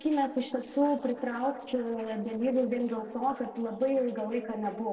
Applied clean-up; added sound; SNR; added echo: neural separator model SepFormer DNS4.